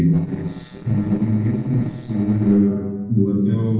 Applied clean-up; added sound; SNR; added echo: neural separator model SepFormer DNS4.